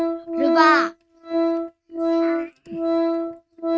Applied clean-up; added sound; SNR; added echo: neural mask model RNNoise.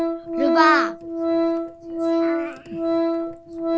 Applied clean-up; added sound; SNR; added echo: none; Organ; -4 dB; none.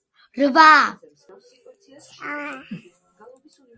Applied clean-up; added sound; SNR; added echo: none; none; none; none.